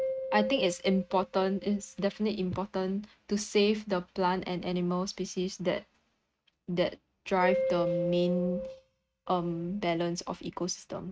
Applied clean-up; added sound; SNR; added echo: neural mask model RNNoise.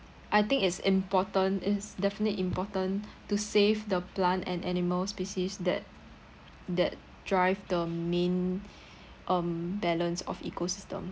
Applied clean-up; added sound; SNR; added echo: none; none; none; none.